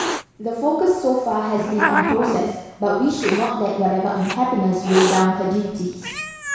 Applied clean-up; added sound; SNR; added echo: none; Hiss; 6 dB; reverberation time 1.1 s.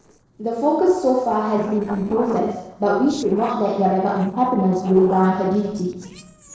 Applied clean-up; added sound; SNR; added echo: neural separator model SepFormer DNS4.